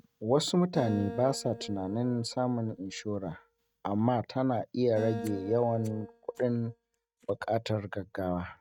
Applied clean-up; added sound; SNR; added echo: neural mask model RNNoise.